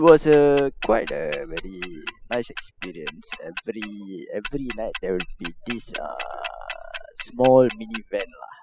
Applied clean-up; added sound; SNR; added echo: classical method spectral subtraction.